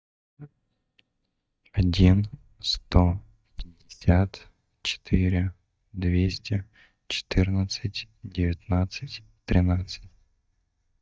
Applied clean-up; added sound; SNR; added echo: neural mask model DeepFilterNet 3.